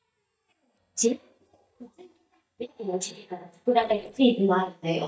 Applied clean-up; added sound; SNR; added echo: neural mask model DeepFilterNet 3.